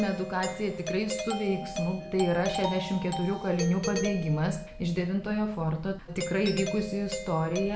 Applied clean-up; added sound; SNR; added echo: none; Doorbell; 8 dB; none.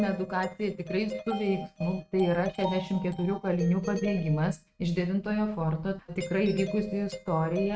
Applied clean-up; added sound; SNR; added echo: neural mask model RNNoise.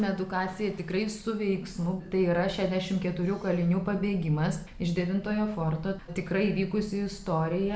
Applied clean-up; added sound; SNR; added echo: none; none; none; none.